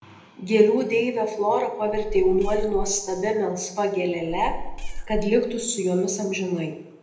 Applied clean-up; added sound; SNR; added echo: none; Meow; 6 dB; reverberation time 0.7 s.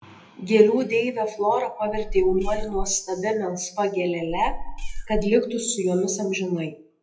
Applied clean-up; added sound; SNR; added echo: classical method WPE with log-MMSE.